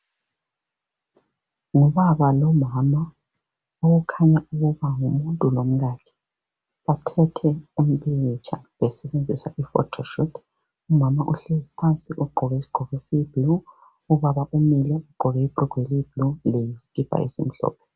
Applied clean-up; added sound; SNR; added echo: none; none; none; none.